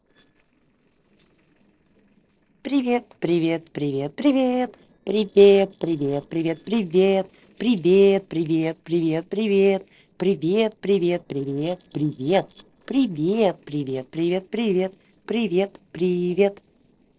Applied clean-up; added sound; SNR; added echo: neural separator model SepFormer DNS4.